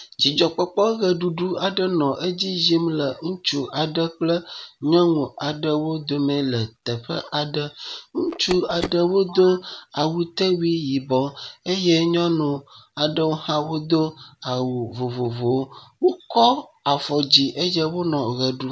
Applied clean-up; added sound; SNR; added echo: none; Telephone; 14 dB; none.